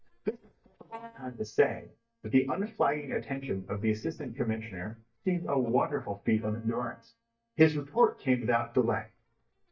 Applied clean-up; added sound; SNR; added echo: neural mask model DeepFilterNet 3.